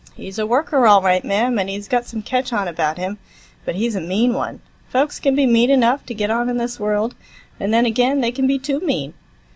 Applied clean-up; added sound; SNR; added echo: none; none; none; none.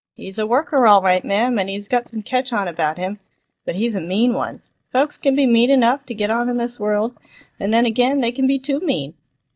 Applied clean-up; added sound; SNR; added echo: neural mask model DeepFilterNet 3.